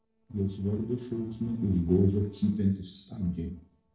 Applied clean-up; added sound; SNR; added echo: neural separator model SepFormer DNS4.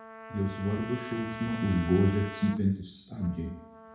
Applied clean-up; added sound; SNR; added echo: none; Trumpet; 13 dB; reverberation time 0.5 s.